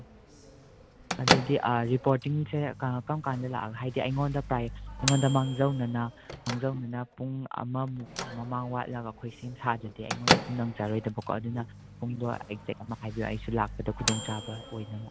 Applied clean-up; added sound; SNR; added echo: none; Microwave oven / Bell; 4 dB; none.